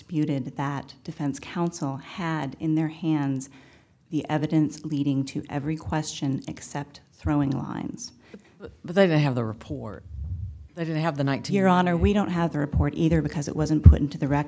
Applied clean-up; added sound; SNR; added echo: none; none; none; none.